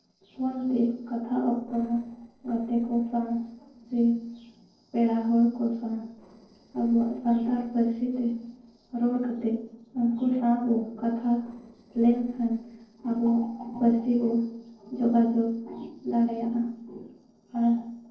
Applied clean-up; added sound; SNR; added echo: neural separator model SepFormer DNS4.